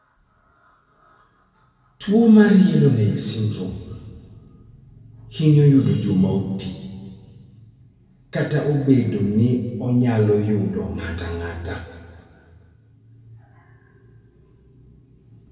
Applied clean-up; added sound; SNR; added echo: none; none; none; reverberation time 2.0 s.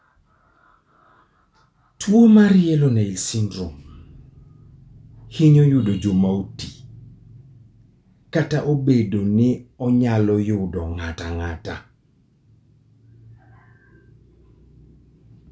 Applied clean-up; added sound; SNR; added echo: none; none; none; none.